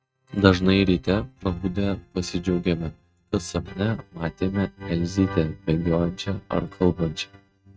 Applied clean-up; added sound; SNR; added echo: neural mask model RNNoise.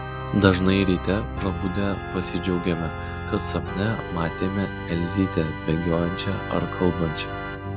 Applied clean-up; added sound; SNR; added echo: none; Organ; 6 dB; none.